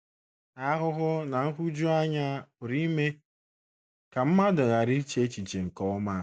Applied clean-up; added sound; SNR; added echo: none; none; none; none.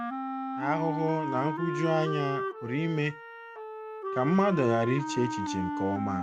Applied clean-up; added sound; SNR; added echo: none; Wind instrument, woodwind instrument; 4 dB; none.